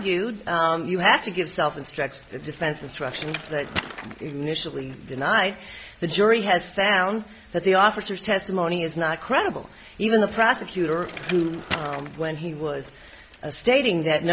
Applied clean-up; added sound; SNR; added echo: none; Bicycle; 16 dB; none.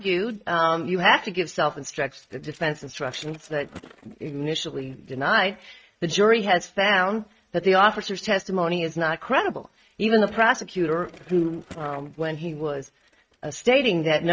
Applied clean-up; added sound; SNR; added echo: neural mask model RNNoise.